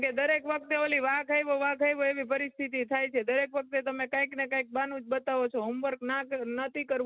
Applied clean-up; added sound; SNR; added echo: none; none; none; none.